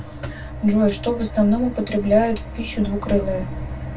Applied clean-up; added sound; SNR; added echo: none; none; none; reverberation time 0.1 s.